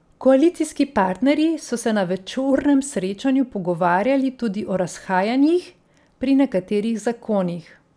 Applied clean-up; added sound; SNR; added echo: none; none; none; none.